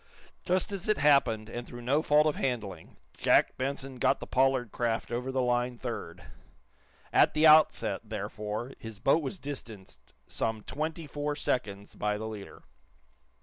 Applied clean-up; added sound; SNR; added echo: none; none; none; none.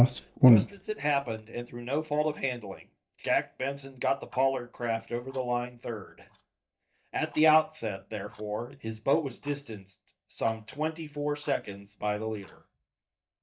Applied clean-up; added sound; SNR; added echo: neural mask model DeepFilterNet 3.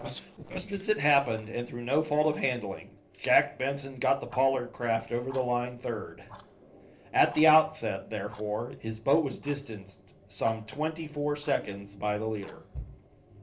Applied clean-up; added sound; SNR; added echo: neural separator model SepFormer DNS4.